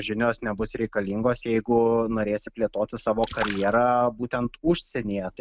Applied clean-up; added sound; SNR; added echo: none; Splash, splatter; 13 dB; none.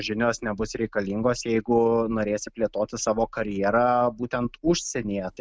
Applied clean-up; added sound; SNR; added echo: none; none; none; none.